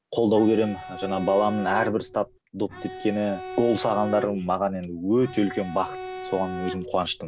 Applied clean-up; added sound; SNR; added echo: none; Bowed string instrument; 11 dB; none.